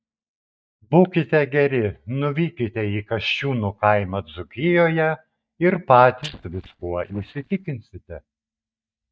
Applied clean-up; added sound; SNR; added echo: neural mask model DeepFilterNet 3.